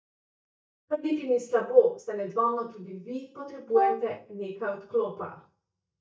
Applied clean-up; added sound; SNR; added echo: neural mask model DeepFilterNet 3.